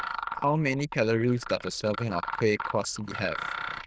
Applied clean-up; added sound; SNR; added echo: neural diffusion model UNIVERSE++.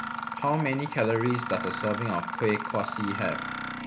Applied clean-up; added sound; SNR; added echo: none; Mechanisms; 5 dB; none.